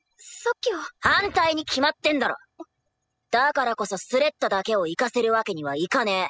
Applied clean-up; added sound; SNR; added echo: classical method spectral subtraction.